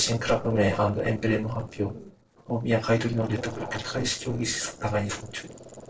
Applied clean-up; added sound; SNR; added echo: neural separator model SepFormer DNS4.